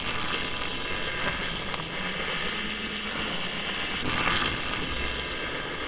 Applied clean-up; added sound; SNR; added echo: neural separator model SepFormer WHAMR!.